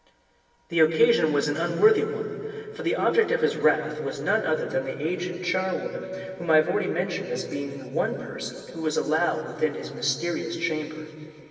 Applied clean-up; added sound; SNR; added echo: none; none; none; reverberation time 2.6 s.